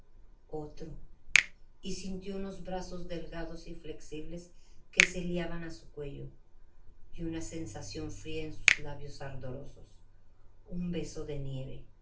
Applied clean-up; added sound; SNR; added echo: none; Finger snapping; -3 dB; reverberation time 0.3 s.